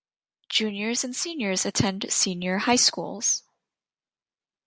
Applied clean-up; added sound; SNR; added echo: none; none; none; none.